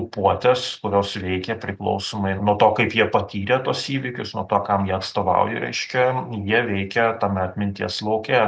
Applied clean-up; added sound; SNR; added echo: none; none; none; none.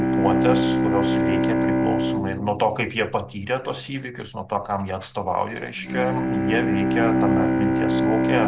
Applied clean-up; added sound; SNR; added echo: none; Bowed string instrument; -4 dB; none.